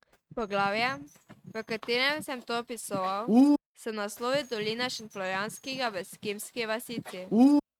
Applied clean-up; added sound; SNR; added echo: neural mask model RNNoise.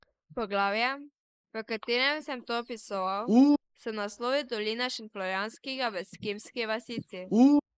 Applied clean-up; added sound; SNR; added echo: neural mask model Resemble Enhance denoiser.